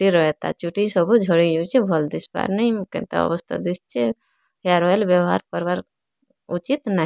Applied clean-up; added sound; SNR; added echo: none; none; none; none.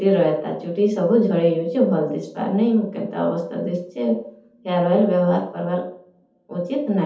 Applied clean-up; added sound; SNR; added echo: none; none; none; reverberation time 0.6 s.